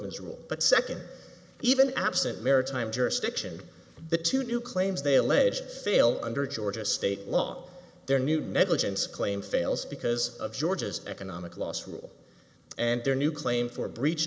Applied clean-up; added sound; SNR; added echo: none; none; none; none.